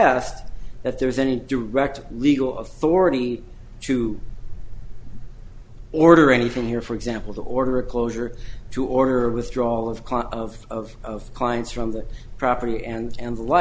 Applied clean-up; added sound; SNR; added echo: none; none; none; none.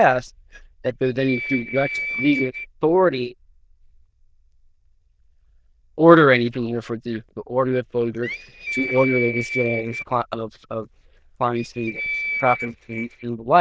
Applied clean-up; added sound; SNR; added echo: neural diffusion model UNIVERSE++.